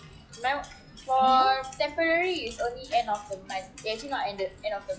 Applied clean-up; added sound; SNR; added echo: classical method log-MMSE.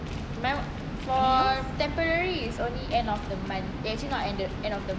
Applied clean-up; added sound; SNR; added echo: none; none; none; none.